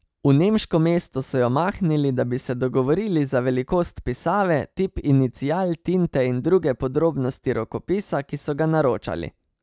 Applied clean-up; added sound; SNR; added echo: none; none; none; none.